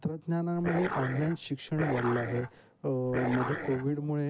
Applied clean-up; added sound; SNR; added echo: none; Dog; 5 dB; none.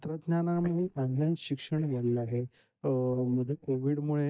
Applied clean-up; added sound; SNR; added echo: neural mask model DeepFilterNet 3.